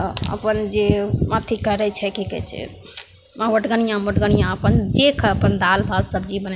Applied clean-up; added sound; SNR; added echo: none; Bell; 2 dB; none.